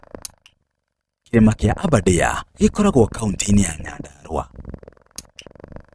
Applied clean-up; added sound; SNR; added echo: neural mask model RNNoise.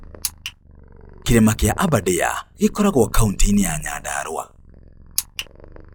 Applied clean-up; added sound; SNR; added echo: classical method log-MMSE.